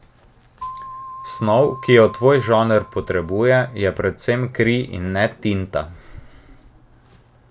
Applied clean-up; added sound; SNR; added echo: none; Keyboard (musical); 16 dB; none.